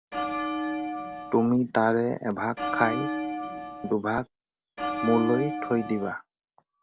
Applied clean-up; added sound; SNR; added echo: none; Bell; 3 dB; none.